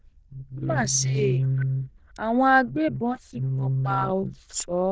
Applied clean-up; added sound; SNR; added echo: neural diffusion model UNIVERSE++.